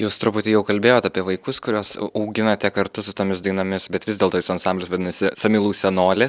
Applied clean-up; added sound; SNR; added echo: none; none; none; none.